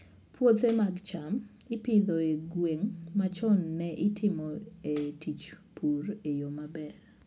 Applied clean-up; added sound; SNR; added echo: none; Tambourine + Bass guitar; 17 dB; none.